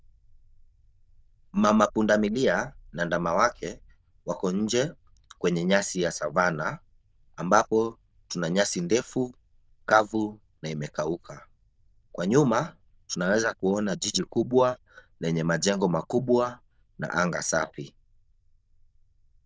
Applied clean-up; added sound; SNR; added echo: neural diffusion model UNIVERSE++.